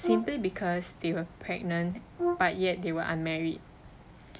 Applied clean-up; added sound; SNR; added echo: none; Brass instrument; 4 dB; none.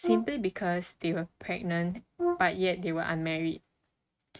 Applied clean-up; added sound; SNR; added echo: neural mask model RNNoise.